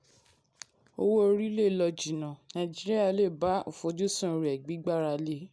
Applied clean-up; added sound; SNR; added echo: none; none; none; none.